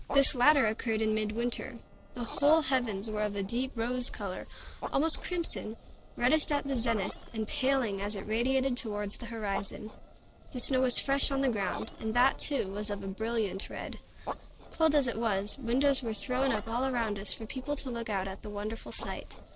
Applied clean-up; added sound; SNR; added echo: neural separator model SepFormer DNS4.